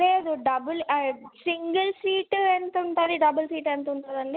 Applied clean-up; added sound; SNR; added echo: none; none; none; none.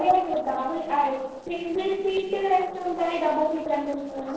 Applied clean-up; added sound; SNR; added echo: neural separator model SepFormer DNS4.